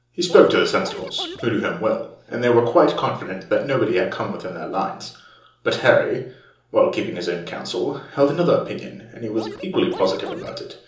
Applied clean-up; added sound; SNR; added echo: none; Scratching (performance technique); 14 dB; reverberation time 0.6 s.